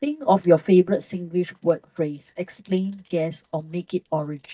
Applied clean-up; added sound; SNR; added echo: neural mask model DeepFilterNet 3.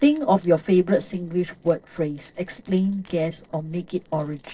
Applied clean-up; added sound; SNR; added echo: neural separator model SepFormer DNS4.